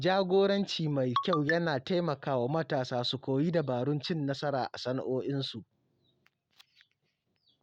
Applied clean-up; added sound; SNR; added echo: none; none; none; none.